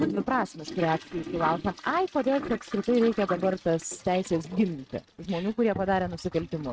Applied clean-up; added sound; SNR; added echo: neural mask model RNNoise.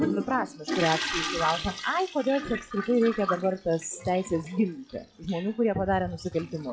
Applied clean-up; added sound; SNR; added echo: classical method log-MMSE.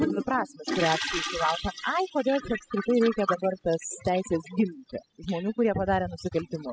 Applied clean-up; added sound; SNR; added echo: classical method spectral subtraction.